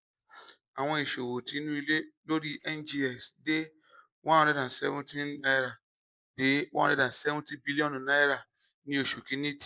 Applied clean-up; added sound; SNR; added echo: neural mask model Resemble Enhance denoiser.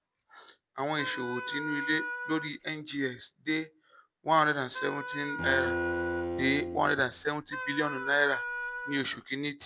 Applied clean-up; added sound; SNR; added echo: none; Wind instrument, woodwind instrument + Bowed string instrument; 4 dB; none.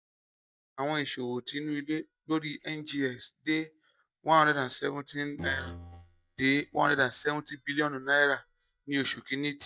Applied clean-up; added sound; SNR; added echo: neural mask model DeepFilterNet 3.